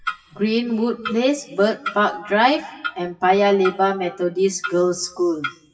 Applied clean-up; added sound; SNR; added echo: classical method WPE with log-MMSE.